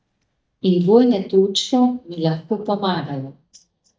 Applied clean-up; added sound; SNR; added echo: neural mask model DeepFilterNet 3.